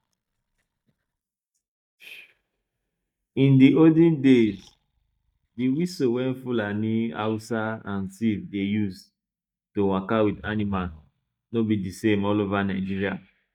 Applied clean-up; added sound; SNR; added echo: neural mask model DeepFilterNet 3.